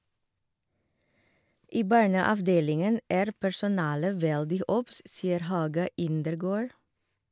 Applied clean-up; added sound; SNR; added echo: none; none; none; none.